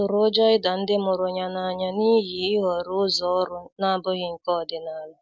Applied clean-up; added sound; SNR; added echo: none; none; none; none.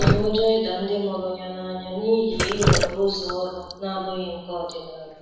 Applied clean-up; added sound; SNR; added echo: none; Drip; 2 dB; reverberation time 1.1 s.